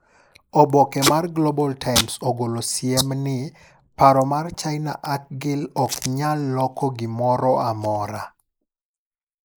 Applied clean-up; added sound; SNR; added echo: neural mask model Resemble Enhance denoiser.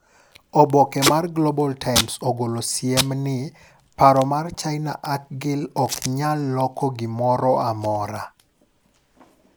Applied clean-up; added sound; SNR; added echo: none; Packing tape, duct tape; 10 dB; none.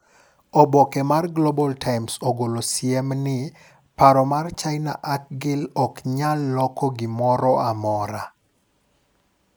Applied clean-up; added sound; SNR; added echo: none; none; none; none.